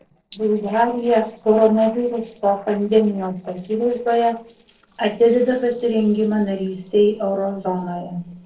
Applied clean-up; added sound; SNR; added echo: neural separator model SepFormer DNS4.